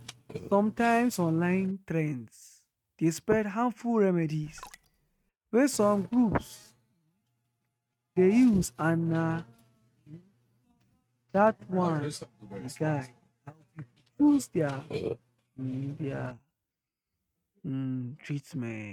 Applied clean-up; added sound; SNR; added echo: neural mask model RNNoise.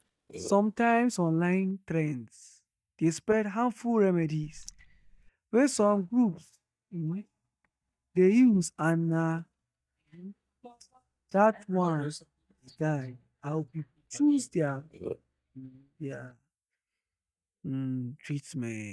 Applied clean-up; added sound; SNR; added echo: neural mask model DeepFilterNet 3.